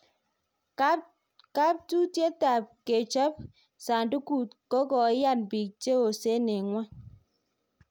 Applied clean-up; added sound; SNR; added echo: none; none; none; none.